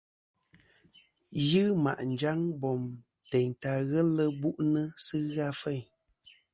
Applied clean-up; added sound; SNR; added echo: none; none; none; none.